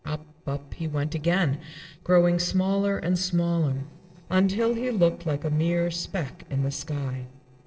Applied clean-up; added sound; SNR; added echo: neural separator model SepFormer DNS4.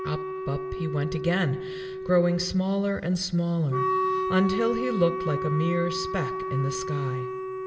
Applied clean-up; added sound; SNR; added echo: none; Wind instrument, woodwind instrument; 4 dB; reverberation time 2.1 s.